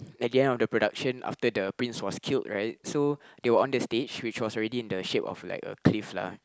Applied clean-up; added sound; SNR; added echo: none; none; none; none.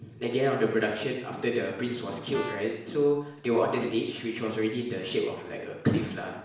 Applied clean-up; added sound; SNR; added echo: none; Brass instrument; 14 dB; reverberation time 0.6 s.